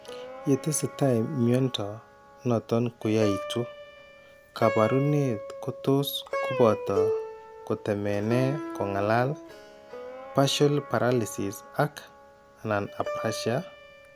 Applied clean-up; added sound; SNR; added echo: none; Plucked string instrument; 9 dB; none.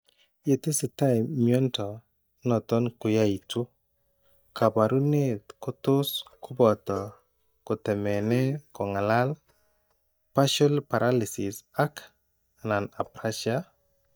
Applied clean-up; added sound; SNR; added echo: neural mask model DeepFilterNet 3.